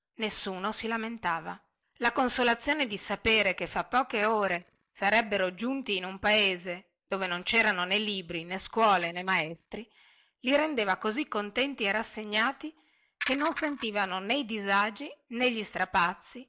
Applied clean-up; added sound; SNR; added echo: neural mask model DeepFilterNet 3.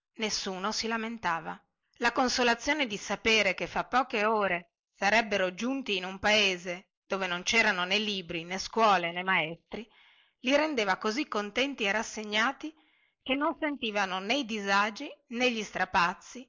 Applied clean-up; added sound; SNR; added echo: neural mask model Resemble Enhance denoiser.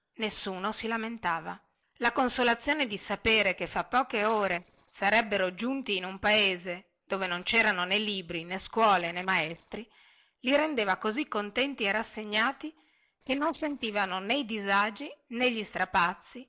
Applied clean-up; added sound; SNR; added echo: neural separator model SepFormer DNS4.